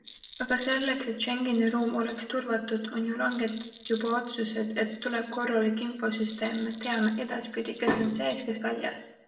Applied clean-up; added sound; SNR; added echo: none; Rattle; 19 dB; reverberation time 0.7 s.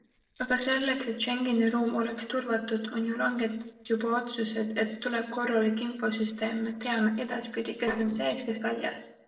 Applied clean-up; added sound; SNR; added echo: neural separator model SepFormer DNS4.